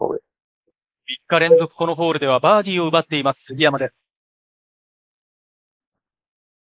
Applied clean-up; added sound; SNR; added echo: neural mask model Resemble Enhance denoiser.